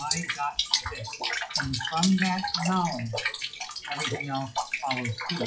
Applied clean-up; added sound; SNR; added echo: classical method WPE with log-MMSE.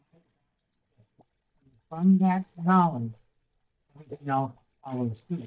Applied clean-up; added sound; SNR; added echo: neural mask model DeepFilterNet 3.